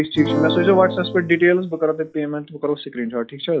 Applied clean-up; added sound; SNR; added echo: classical method log-MMSE.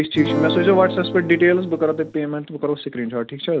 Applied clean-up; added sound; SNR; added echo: none; Acoustic guitar / Strum; 6 dB; none.